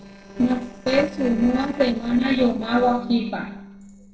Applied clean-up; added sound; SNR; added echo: neural separator model SepFormer DNS4.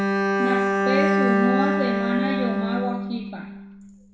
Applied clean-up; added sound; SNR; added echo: none; Bowed string instrument; -5 dB; reverberation time 0.9 s.